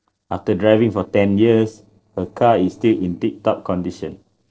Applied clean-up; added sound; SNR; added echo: neural separator model SepFormer DNS4.